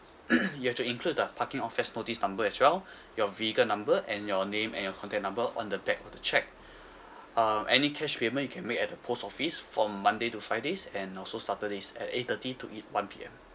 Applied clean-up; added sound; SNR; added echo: none; none; none; none.